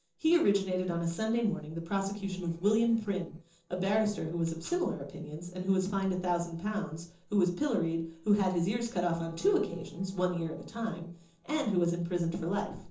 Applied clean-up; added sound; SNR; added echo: neural separator model SepFormer DNS4.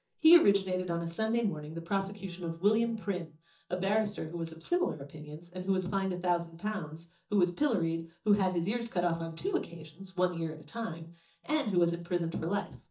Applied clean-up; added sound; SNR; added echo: neural mask model DeepFilterNet 3.